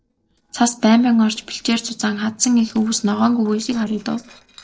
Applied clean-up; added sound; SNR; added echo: neural separator model SepFormer DNS4.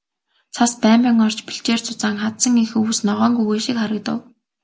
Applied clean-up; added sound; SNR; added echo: none; none; none; none.